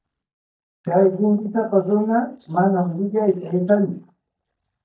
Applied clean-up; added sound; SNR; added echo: neural mask model DeepFilterNet 3.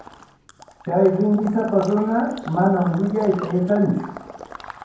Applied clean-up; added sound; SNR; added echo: none; Water / Liquid; 16 dB; reverberation time 0.9 s.